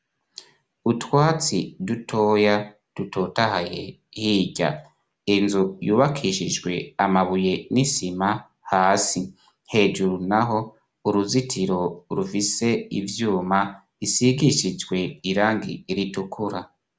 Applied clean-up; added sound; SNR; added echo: none; none; none; none.